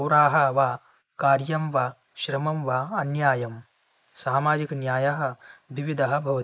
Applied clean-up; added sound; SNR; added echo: neural mask model Resemble Enhance denoiser.